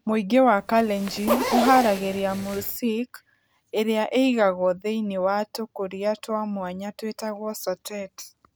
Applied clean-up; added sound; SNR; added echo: none; Zipper (clothing); 4 dB; none.